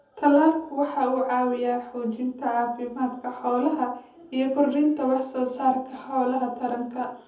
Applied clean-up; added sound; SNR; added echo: none; none; none; reverberation time 0.7 s.